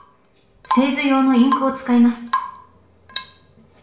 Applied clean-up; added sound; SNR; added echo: none; Drip / Water tap, faucet / Rain; 9 dB; reverberation time 0.6 s.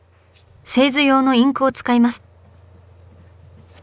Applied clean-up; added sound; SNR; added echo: none; none; none; none.